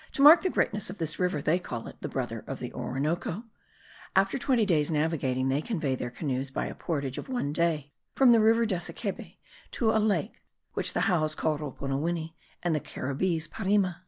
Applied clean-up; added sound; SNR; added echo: none; none; none; none.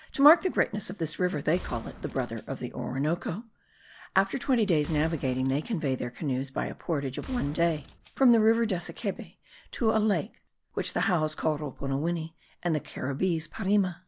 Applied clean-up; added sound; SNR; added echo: none; Gunshot, gunfire; 16 dB; none.